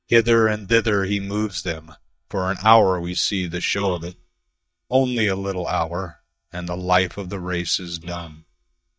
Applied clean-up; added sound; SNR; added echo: neural mask model DeepFilterNet 3.